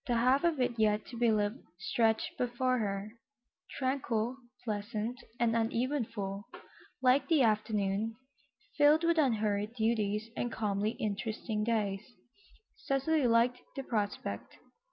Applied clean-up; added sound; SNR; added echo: none; none; none; none.